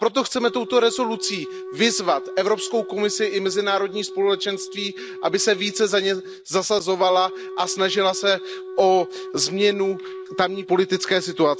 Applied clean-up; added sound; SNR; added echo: none; Wind instrument, woodwind instrument; 12 dB; none.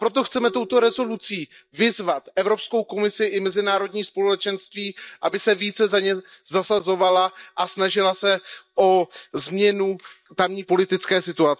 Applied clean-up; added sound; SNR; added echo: neural mask model DeepFilterNet 3.